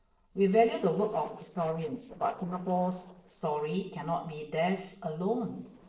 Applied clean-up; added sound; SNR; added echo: neural separator model SepFormer DNS4.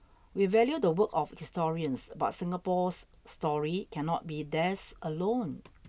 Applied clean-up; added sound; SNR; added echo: none; none; none; none.